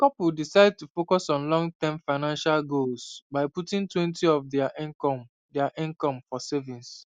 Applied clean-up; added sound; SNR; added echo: none; none; none; none.